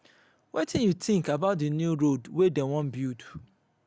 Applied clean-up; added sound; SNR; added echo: none; none; none; none.